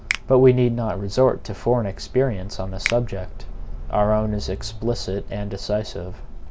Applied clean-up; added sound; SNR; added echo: none; Finger snapping; 14 dB; none.